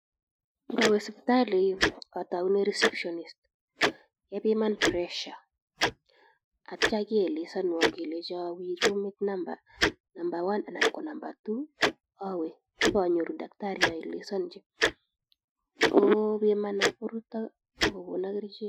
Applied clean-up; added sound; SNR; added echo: classical method Wiener filter.